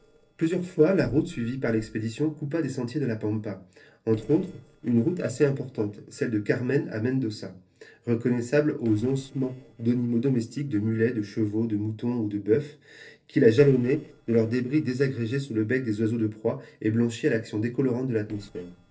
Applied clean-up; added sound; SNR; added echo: neural separator model SepFormer DNS4.